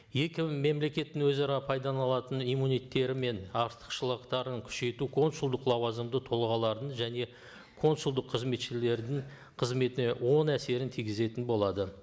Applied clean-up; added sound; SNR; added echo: none; none; none; none.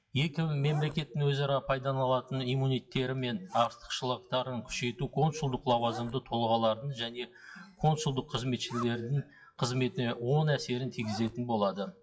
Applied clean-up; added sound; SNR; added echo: classical method WPE with log-MMSE.